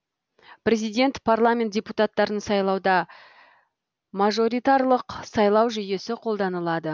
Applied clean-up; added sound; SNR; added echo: none; none; none; none.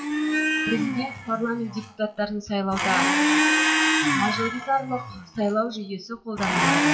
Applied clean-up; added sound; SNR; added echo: classical method WPE with log-MMSE.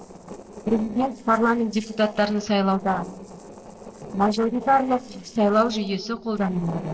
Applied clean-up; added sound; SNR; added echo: neural separator model SepFormer DNS4.